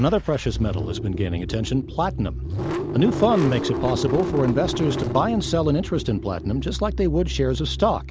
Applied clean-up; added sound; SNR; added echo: none; Engine starting / Car; 5 dB; none.